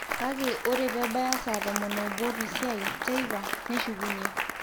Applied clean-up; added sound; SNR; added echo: none; Applause; 1 dB; none.